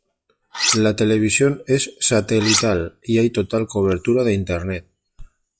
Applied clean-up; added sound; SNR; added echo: classical method log-MMSE.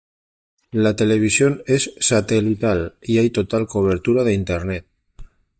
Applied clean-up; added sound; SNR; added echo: neural mask model DeepFilterNet 3.